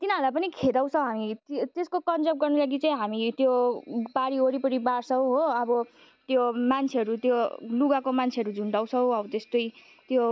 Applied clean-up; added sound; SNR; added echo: none; none; none; none.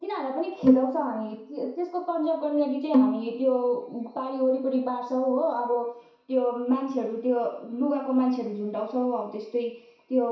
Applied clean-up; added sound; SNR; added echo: none; Bowed string instrument; -1 dB; reverberation time 0.6 s.